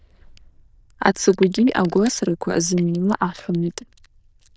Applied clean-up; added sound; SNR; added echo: neural diffusion model UNIVERSE++.